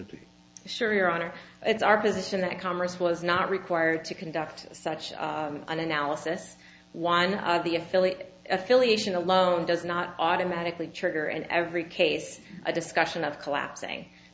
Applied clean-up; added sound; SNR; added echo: none; none; none; none.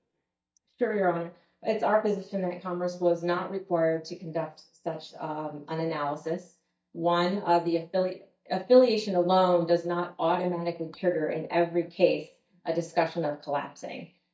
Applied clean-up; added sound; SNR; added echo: neural mask model DeepFilterNet 3.